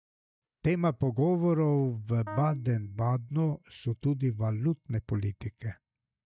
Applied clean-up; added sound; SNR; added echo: neural mask model DeepFilterNet 3.